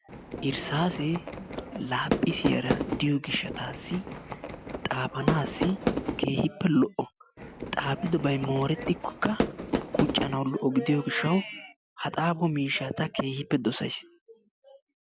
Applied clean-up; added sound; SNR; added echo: none; Fireworks; 4 dB; none.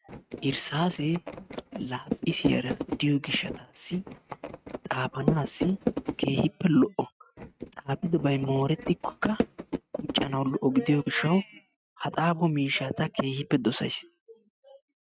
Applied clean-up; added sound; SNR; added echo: neural mask model RNNoise.